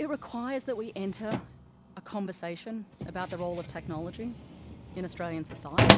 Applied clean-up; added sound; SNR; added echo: none; Drawer open or close; -5 dB; none.